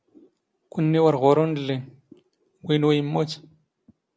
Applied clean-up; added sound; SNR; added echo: none; none; none; none.